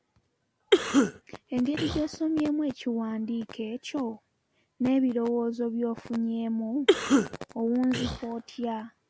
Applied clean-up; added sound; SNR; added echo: none; Cough; -2 dB; none.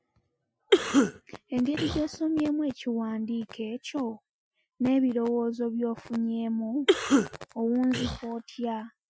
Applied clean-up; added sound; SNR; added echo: classical method Wiener filter.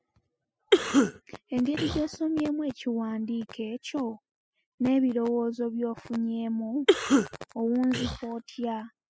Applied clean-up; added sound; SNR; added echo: classical method spectral subtraction.